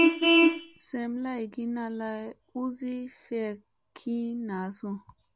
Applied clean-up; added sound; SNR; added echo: none; Vehicle horn, car horn, honking; -5 dB; none.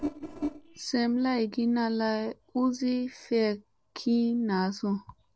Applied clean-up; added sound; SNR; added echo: neural separator model SepFormer DNS4.